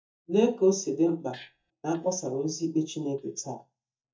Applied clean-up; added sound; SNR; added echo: neural mask model DeepFilterNet 3.